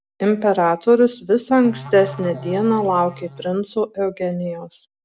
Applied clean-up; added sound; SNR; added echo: none; Musical instrument; 16 dB; none.